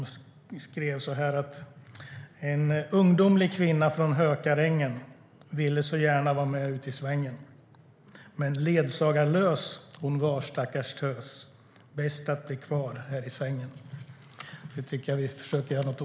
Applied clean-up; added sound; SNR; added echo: none; none; none; none.